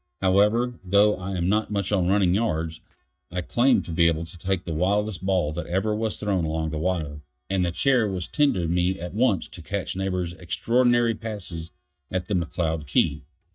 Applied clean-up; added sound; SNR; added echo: neural mask model DeepFilterNet 3.